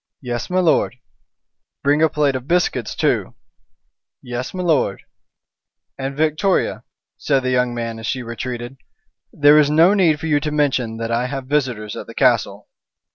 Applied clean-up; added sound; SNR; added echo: none; none; none; none.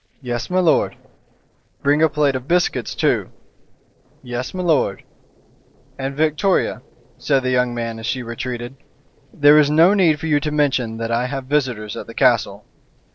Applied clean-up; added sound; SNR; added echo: neural separator model SepFormer DNS4.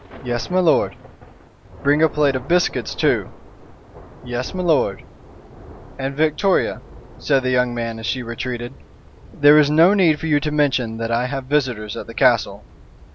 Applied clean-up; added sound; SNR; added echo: none; Thunder / Rain; 19 dB; none.